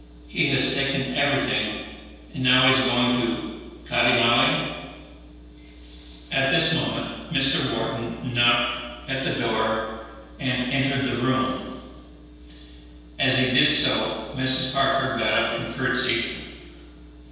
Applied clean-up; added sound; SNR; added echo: none; none; none; reverberation time 1.2 s.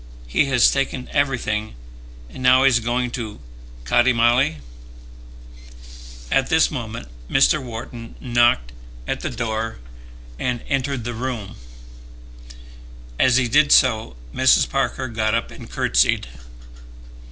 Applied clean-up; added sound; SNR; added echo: none; none; none; none.